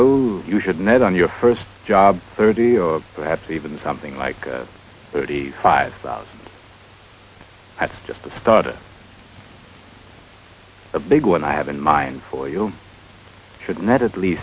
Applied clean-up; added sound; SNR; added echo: none; none; none; none.